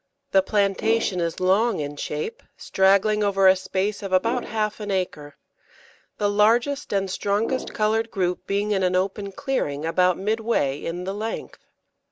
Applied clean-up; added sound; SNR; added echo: none; Brass instrument; 13 dB; none.